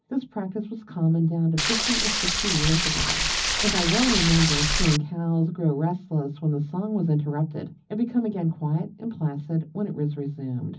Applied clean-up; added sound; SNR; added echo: none; Stream; -2 dB; reverberation time 0.4 s.